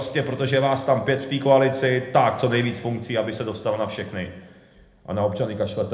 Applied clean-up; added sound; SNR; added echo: none; none; none; reverberation time 0.9 s.